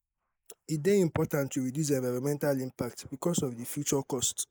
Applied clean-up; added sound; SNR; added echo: neural mask model Resemble Enhance denoiser.